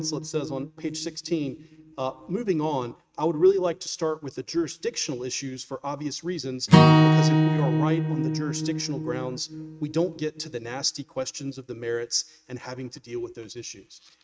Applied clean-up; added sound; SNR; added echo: neural mask model RNNoise.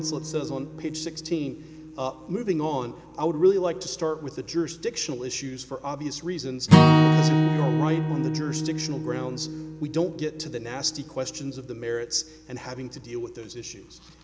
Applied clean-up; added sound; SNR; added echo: none; Acoustic guitar / Strum; -3 dB; none.